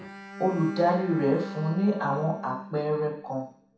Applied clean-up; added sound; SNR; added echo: none; Bowed string instrument; 11 dB; reverberation time 0.7 s.